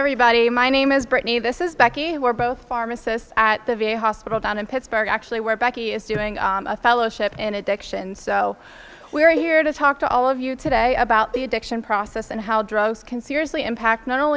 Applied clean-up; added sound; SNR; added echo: none; Cowbell; 14 dB; none.